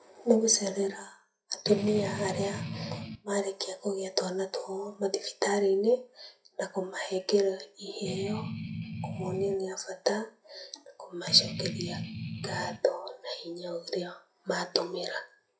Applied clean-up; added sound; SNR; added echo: classical method WPE with log-MMSE.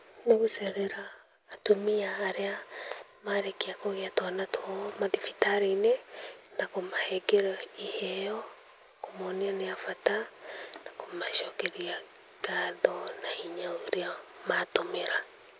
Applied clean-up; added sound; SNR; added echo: none; none; none; none.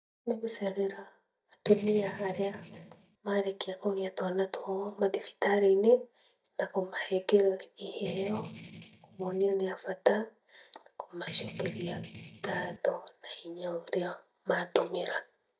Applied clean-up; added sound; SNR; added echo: neural mask model DeepFilterNet 3.